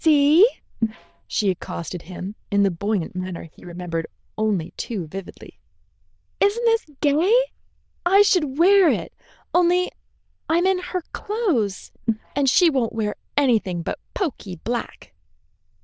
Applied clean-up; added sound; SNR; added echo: neural diffusion model UNIVERSE++.